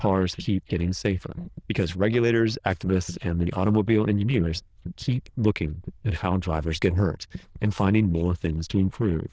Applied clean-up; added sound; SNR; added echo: neural diffusion model UNIVERSE++.